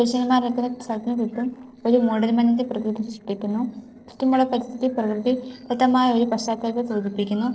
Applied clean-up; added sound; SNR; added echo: neural separator model SepFormer DNS4.